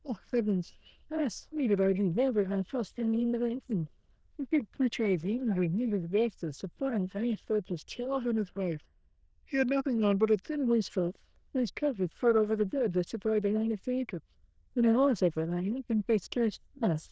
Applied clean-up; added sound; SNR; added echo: neural diffusion model UNIVERSE++.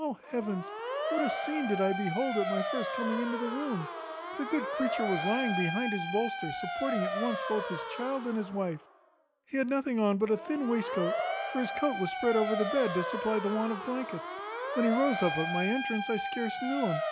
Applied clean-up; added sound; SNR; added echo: none; Motor vehicle (road) / Siren; 3 dB; none.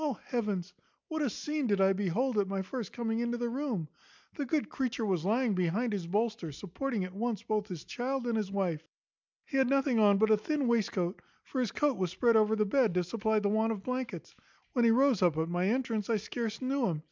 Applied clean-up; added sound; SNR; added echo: none; none; none; none.